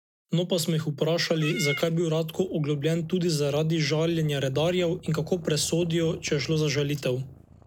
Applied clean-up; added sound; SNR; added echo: none; Meow / Purr; 17 dB; none.